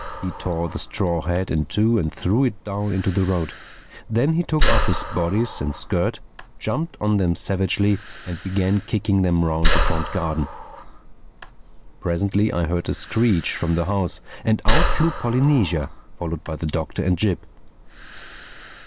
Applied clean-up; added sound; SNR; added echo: none; Breathing; 3 dB; none.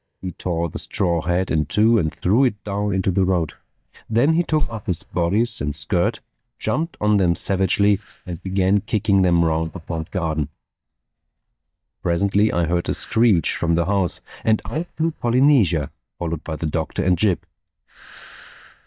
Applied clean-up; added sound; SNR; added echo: neural mask model DeepFilterNet 3.